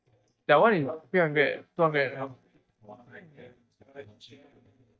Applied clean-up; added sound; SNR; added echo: neural mask model DeepFilterNet 3.